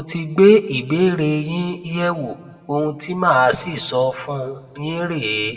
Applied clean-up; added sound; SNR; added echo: none; none; none; reverberation time 1.0 s.